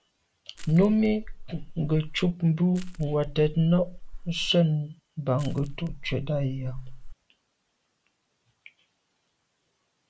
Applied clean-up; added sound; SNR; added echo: none; Crushing; 9 dB; none.